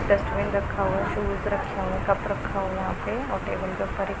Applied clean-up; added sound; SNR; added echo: none; Thunder / Rain; 5 dB; none.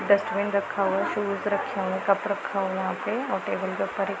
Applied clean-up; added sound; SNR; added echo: none; none; none; none.